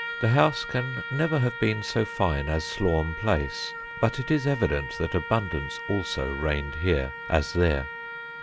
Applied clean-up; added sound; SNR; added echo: none; Trumpet; 10 dB; none.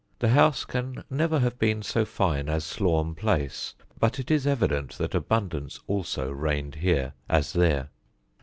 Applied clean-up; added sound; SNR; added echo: none; none; none; none.